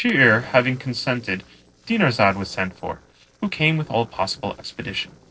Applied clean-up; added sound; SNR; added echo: neural separator model SepFormer DNS4.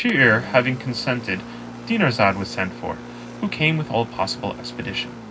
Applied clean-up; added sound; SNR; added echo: none; Engine; 13 dB; reverberation time 0.4 s.